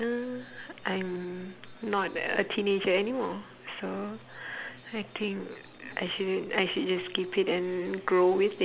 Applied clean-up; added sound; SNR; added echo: none; none; none; none.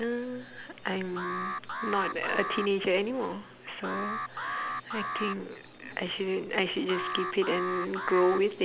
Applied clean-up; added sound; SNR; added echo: none; Alarm; 4 dB; none.